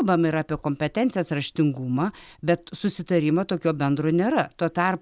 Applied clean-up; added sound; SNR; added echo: none; none; none; none.